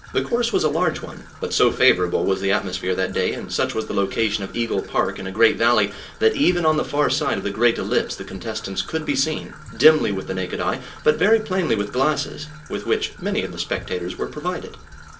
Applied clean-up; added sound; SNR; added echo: none; Trickle, dribble / Traffic noise, roadway noise; 20 dB; reverberation time 0.2 s.